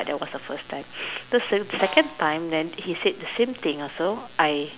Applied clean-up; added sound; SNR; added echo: none; Snare drum; 16 dB; none.